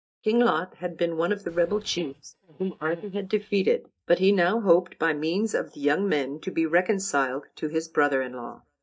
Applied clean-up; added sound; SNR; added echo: neural mask model DeepFilterNet 3.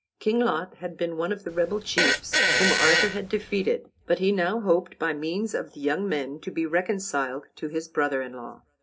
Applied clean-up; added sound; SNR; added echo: none; Fart; -2 dB; reverberation time 0.3 s.